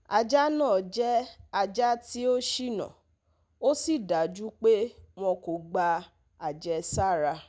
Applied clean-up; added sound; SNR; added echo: none; none; none; none.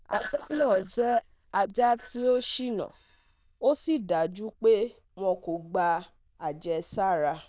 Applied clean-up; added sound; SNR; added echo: neural diffusion model UNIVERSE++.